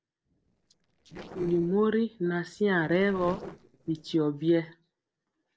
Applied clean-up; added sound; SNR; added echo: neural separator model SepFormer DNS4.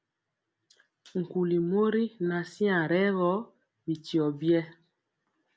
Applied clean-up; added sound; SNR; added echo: none; none; none; none.